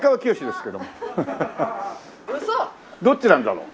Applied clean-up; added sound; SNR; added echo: none; none; none; none.